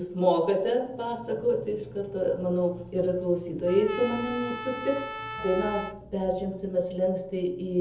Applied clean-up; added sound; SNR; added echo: none; Trumpet; 11 dB; reverberation time 0.7 s.